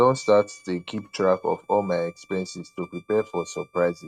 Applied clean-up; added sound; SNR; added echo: neural mask model RNNoise.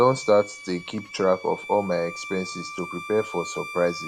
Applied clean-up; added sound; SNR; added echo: none; Bowed string instrument; 13 dB; none.